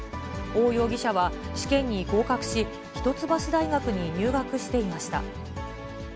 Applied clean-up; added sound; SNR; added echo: none; none; none; none.